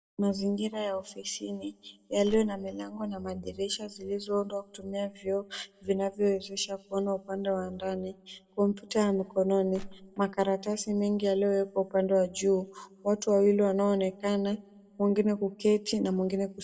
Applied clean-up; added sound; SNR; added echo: none; Crushing; 16 dB; reverberation time 0.5 s.